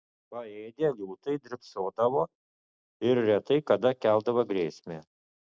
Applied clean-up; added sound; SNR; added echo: none; none; none; none.